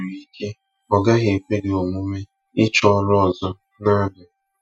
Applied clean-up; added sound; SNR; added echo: classical method Wiener filter.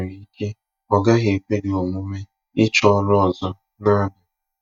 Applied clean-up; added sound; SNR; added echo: neural mask model DeepFilterNet 3.